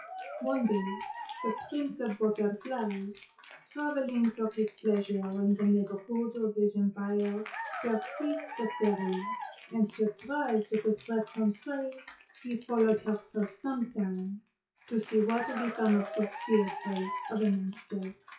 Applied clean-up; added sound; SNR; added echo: classical method WPE with log-MMSE.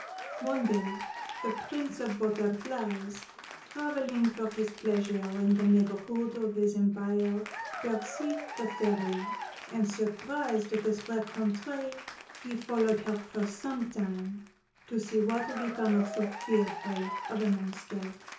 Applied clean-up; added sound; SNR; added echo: none; Applause / Cheering; 11 dB; reverberation time 0.6 s.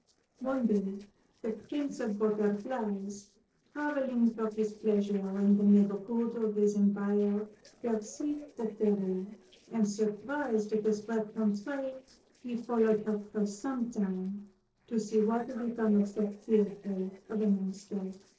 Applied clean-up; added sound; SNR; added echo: neural separator model SepFormer DNS4.